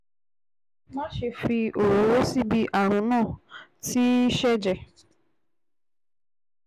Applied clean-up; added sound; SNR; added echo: none; none; none; none.